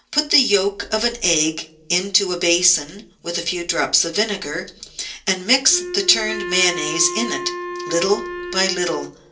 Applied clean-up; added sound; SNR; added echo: none; Wind instrument, woodwind instrument; 8 dB; reverberation time 0.3 s.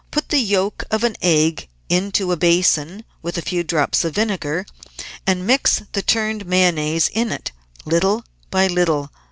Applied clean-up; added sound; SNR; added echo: none; none; none; none.